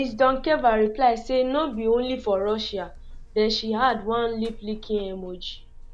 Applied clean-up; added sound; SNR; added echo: none; Buzz; 16 dB; none.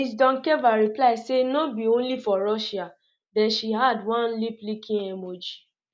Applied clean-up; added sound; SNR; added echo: none; none; none; none.